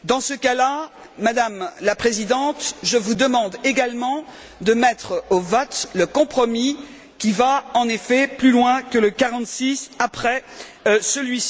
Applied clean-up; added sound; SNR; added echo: none; none; none; none.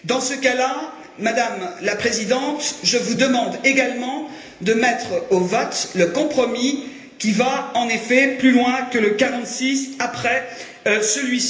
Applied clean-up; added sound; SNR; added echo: none; none; none; reverberation time 0.8 s.